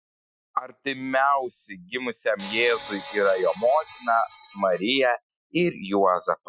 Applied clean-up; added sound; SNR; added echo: classical method Wiener filter.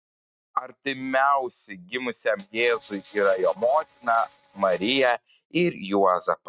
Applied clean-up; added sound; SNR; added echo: neural mask model RNNoise.